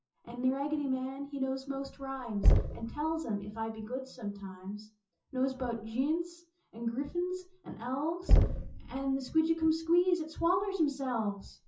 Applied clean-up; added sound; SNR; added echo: classical method WPE with log-MMSE.